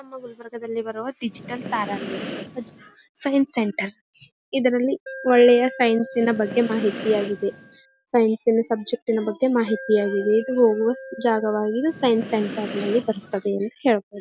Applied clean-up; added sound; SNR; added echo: none; Breathing + Alarm; 13 dB; none.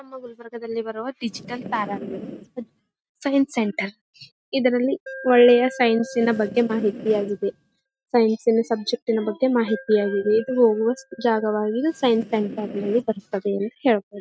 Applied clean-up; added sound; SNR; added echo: neural mask model RNNoise.